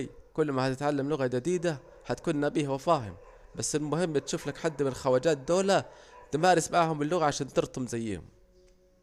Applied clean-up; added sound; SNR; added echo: none; none; none; none.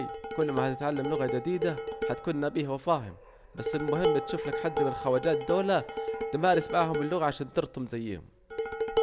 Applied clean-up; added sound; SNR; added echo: none; Dishes, pots, and pans; 4 dB; none.